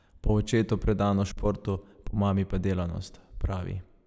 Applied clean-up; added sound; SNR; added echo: none; none; none; none.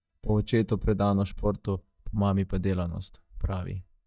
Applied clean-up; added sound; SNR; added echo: neural mask model DeepFilterNet 3.